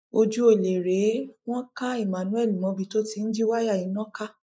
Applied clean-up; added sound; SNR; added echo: neural mask model Resemble Enhance denoiser.